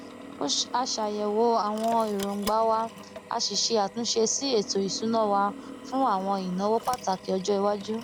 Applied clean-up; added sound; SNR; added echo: none; Drill; 15 dB; none.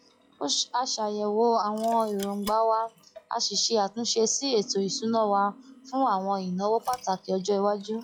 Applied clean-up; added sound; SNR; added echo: classical method log-MMSE.